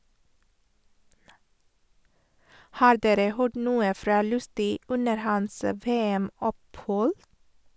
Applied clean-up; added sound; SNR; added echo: none; none; none; none.